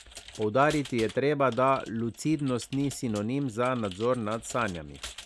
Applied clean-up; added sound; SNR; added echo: none; Computer keyboard; 18 dB; none.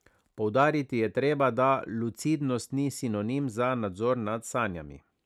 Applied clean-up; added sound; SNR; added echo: none; none; none; none.